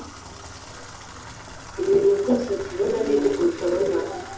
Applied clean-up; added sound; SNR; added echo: none; Bathtub (filling or washing) / Water tap, faucet; 15 dB; reverberation time 0.6 s.